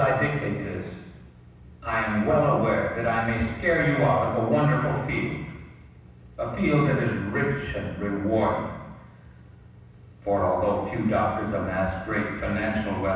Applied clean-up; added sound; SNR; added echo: none; none; none; reverberation time 1.1 s.